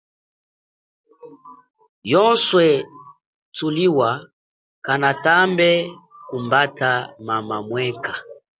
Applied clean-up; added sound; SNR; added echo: none; none; none; none.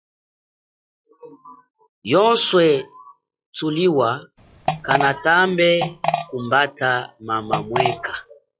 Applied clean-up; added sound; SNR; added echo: classical method log-MMSE.